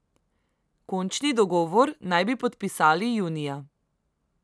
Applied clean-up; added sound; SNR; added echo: none; none; none; none.